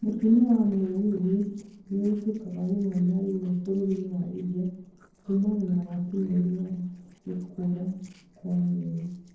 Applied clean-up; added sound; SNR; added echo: neural separator model SepFormer DNS4.